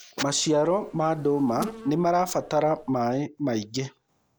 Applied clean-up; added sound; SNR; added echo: none; Insect; 17 dB; none.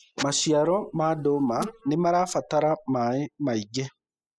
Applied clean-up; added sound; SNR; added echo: classical method spectral subtraction.